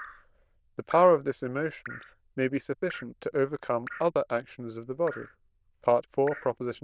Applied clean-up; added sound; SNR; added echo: neural diffusion model UNIVERSE++.